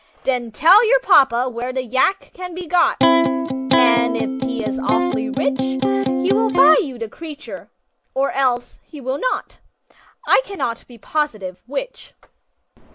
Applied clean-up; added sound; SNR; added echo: none; Electric guitar; -3 dB; none.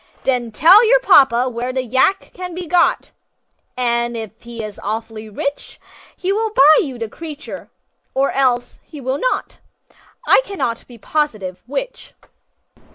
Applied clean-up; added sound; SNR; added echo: none; none; none; none.